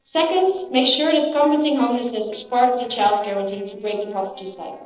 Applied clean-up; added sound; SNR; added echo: neural separator model SepFormer DNS4.